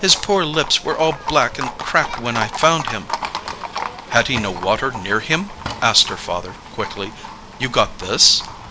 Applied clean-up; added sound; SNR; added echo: none; Livestock, farm animals, working animals; 10 dB; none.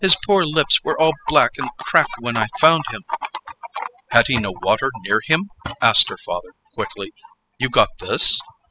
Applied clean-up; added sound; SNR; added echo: classical method spectral subtraction.